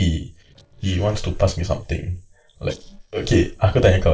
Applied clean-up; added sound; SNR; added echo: neural separator model SepFormer DNS4.